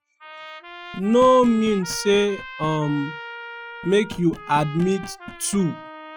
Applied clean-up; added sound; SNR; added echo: classical method Wiener filter.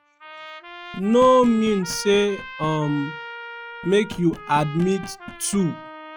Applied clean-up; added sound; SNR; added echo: classical method log-MMSE.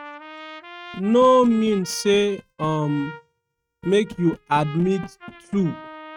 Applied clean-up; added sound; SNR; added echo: neural mask model RNNoise.